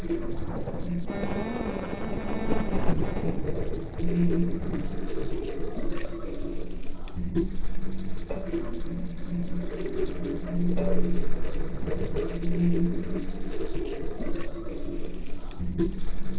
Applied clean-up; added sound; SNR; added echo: neural separator model SepFormer DNS4.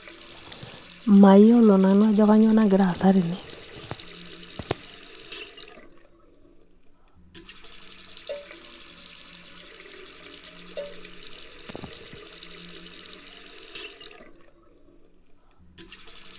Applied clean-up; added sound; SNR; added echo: none; Water tap, faucet + Cowbell; 20 dB; none.